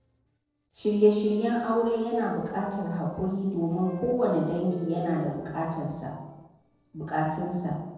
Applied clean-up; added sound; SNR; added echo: neural separator model SepFormer DNS4.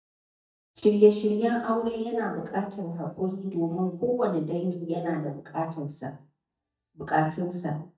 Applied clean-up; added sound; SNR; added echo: neural mask model DeepFilterNet 3.